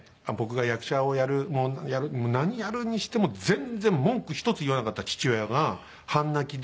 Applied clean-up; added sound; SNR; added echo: none; none; none; none.